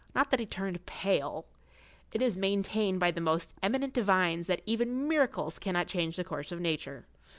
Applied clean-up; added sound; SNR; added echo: none; none; none; none.